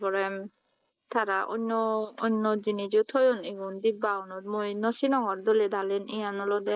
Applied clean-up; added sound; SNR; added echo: neural mask model Resemble Enhance denoiser.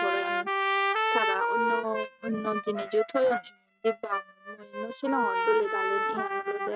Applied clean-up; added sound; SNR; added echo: neural mask model RNNoise.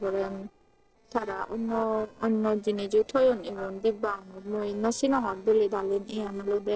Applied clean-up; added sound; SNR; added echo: neural separator model SepFormer DNS4.